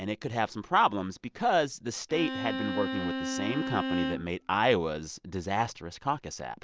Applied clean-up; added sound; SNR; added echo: none; Bowed string instrument; 4 dB; none.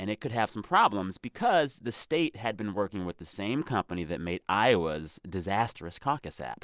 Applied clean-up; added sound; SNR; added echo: none; none; none; none.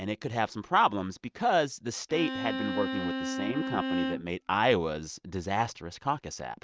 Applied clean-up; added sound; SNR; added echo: neural mask model RNNoise.